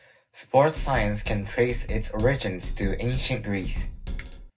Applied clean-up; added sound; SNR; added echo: none; Drum kit; 4 dB; reverberation time 0.3 s.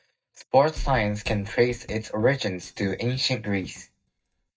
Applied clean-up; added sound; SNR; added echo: neural mask model DeepFilterNet 3.